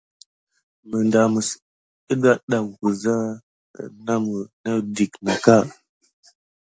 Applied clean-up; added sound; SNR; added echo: none; none; none; none.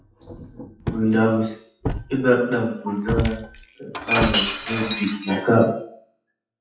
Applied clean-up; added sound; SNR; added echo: classical method WPE with log-MMSE.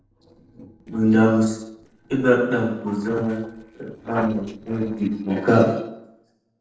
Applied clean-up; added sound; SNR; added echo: neural separator model SepFormer DNS4.